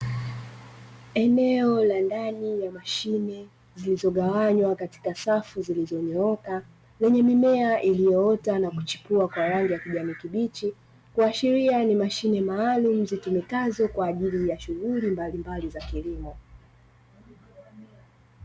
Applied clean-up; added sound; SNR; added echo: none; none; none; none.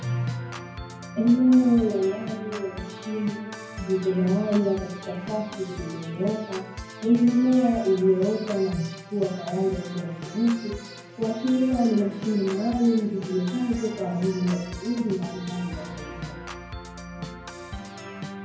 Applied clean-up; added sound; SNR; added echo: none; Organ; 13 dB; reverberation time 0.9 s.